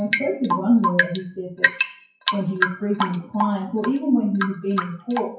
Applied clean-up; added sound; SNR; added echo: classical method WPE with log-MMSE.